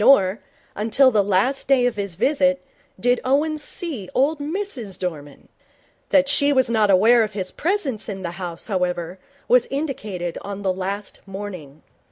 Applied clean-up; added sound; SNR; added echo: none; none; none; none.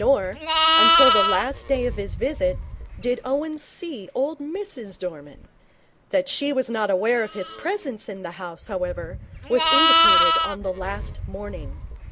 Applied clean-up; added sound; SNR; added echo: none; Livestock, farm animals, working animals; -3 dB; none.